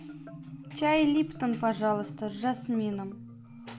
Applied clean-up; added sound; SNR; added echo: none; Marimba, xylophone; 13 dB; none.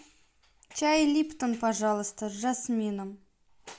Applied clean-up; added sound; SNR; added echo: none; none; none; none.